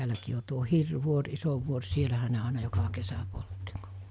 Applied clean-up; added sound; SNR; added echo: none; Hi-hat; 13 dB; none.